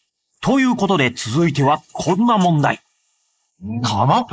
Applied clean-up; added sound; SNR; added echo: neural mask model Resemble Enhance denoiser.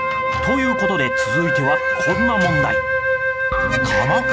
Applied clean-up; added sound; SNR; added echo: none; Wind instrument, woodwind instrument; -3 dB; none.